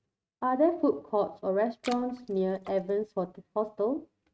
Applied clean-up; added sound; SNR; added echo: neural mask model RNNoise.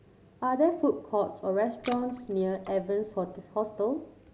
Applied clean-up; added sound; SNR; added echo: none; Water / Splash, splatter; 18 dB; none.